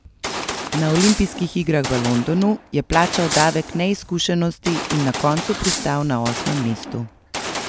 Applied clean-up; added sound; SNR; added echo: none; Gunshot, gunfire + Fireworks; 5 dB; none.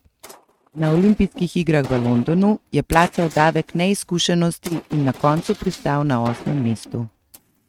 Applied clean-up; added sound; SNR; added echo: neural mask model RNNoise.